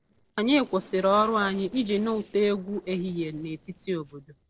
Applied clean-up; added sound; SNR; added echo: neural separator model SepFormer DNS4.